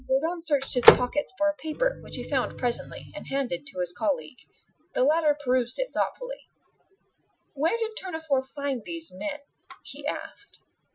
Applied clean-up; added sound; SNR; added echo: classical method Wiener filter.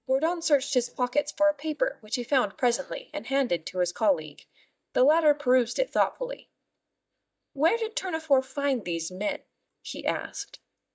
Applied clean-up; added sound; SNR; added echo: neural mask model DeepFilterNet 3.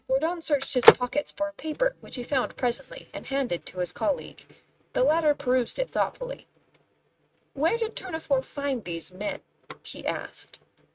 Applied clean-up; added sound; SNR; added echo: neural mask model RNNoise.